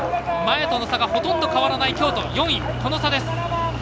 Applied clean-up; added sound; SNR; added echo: none; none; none; none.